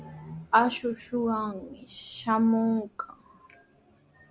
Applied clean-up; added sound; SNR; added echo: none; none; none; none.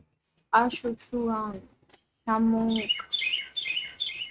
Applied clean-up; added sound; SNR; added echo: neural mask model RNNoise.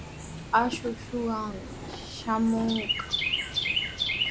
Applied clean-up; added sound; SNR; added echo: none; Chirp, tweet; 2 dB; none.